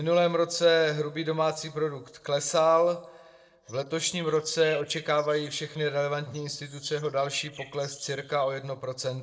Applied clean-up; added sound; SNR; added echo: neural separator model SepFormer DNS4.